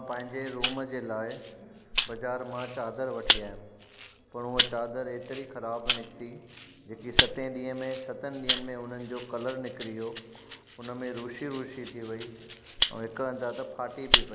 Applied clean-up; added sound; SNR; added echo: none; Rattle (instrument); -3 dB; none.